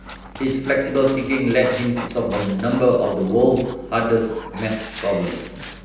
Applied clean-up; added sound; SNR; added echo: none; Dog; 14 dB; reverberation time 0.9 s.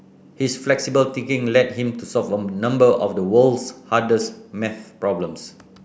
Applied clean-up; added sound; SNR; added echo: none; none; none; none.